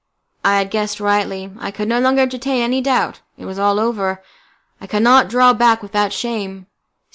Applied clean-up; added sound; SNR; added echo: none; none; none; none.